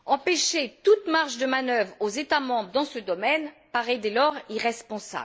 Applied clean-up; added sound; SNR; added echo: none; none; none; none.